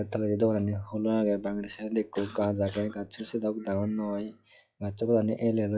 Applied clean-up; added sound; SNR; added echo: classical method log-MMSE.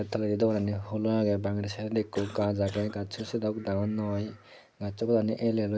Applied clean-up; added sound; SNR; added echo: none; Cough; 17 dB; none.